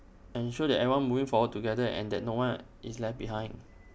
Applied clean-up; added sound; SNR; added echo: none; none; none; none.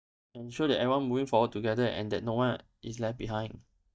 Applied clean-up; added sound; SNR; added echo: neural mask model DeepFilterNet 3.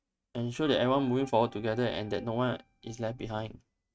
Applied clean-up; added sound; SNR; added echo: neural mask model RNNoise.